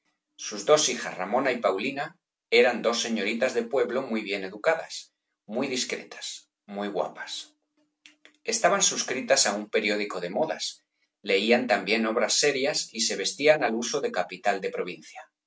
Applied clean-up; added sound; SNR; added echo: none; none; none; none.